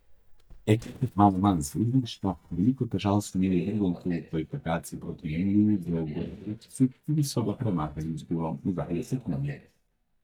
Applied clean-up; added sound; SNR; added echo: neural mask model DeepFilterNet 3.